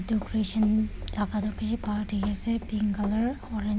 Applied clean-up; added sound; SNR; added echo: none; Run; 19 dB; none.